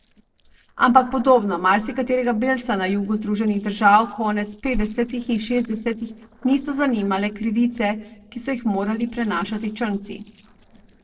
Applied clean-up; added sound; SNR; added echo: neural separator model SepFormer DNS4.